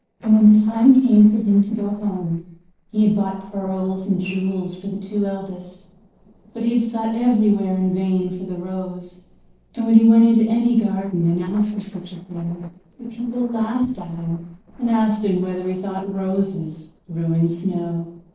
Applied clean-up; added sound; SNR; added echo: neural separator model SepFormer DNS4.